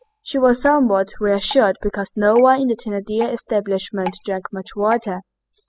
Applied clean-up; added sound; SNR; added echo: classical method spectral subtraction.